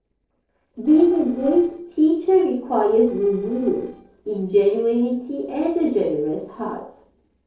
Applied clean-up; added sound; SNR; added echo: neural separator model SepFormer DNS4.